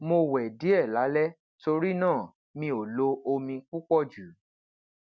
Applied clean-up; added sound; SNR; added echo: none; none; none; none.